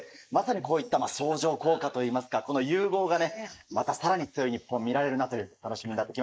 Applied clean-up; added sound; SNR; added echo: neural mask model Resemble Enhance denoiser.